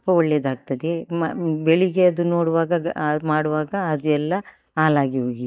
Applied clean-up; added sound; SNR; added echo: neural mask model DeepFilterNet 3.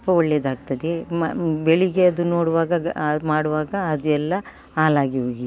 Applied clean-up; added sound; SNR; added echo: none; none; none; none.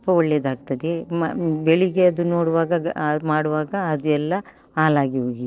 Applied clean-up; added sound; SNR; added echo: neural separator model SepFormer DNS4.